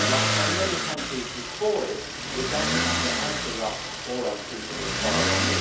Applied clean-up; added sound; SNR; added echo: none; Motor vehicle (road); -4 dB; reverberation time 0.5 s.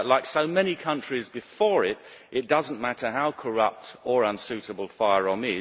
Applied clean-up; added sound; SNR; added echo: none; none; none; none.